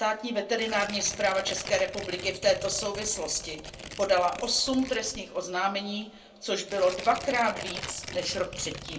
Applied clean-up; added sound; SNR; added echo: none; Tearing; 13 dB; reverberation time 0.2 s.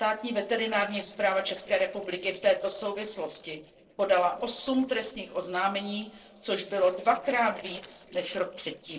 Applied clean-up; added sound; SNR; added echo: neural separator model SepFormer DNS4.